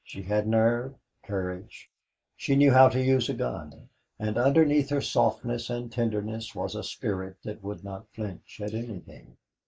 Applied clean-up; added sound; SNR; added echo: neural mask model Resemble Enhance denoiser.